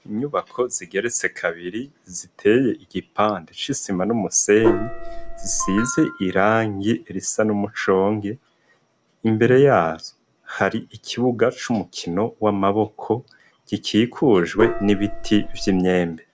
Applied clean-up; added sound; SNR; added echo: none; Gong; 2 dB; none.